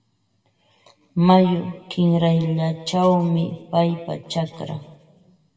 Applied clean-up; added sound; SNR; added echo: none; none; none; reverberation time 1.3 s.